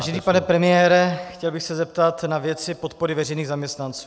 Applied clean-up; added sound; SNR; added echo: none; none; none; none.